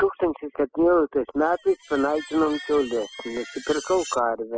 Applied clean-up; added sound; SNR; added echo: classical method spectral subtraction.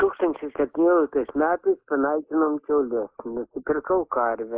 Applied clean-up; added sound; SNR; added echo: neural mask model Resemble Enhance denoiser.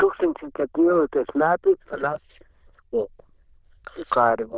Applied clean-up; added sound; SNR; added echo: neural diffusion model UNIVERSE++.